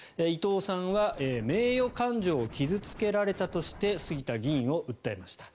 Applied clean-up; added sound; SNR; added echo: none; Scratching (performance technique); 17 dB; none.